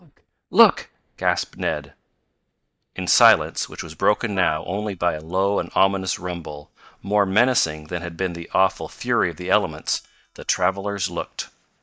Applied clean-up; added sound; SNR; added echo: neural mask model DeepFilterNet 3.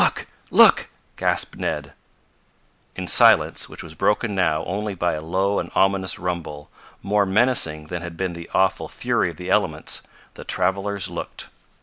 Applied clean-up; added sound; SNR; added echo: none; none; none; none.